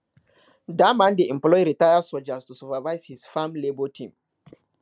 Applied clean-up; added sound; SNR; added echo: none; none; none; none.